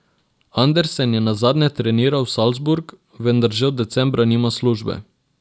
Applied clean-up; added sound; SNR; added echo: none; none; none; none.